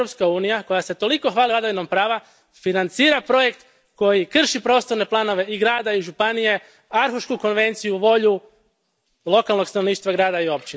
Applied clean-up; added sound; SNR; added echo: none; none; none; none.